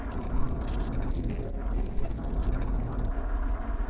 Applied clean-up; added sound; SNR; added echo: neural separator model SepFormer DNS4.